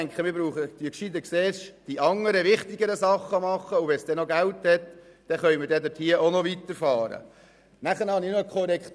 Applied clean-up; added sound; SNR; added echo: none; none; none; none.